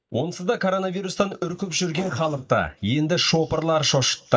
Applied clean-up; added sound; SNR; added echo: neural mask model DeepFilterNet 3.